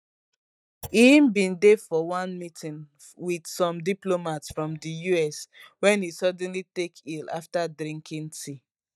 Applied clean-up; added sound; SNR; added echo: neural mask model DeepFilterNet 3.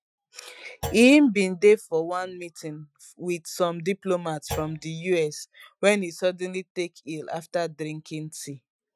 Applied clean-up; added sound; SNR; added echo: classical method Wiener filter.